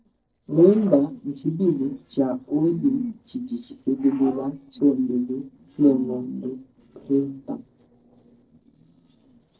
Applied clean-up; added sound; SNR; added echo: neural separator model SepFormer DNS4.